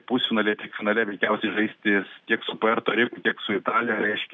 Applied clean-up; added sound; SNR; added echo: none; none; none; none.